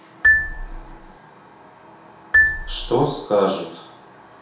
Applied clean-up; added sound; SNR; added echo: none; Marimba, xylophone; -2 dB; reverberation time 0.6 s.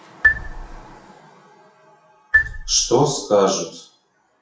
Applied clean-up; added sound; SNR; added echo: classical method WPE with log-MMSE.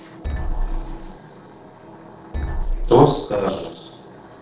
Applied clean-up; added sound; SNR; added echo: neural separator model SepFormer DNS4.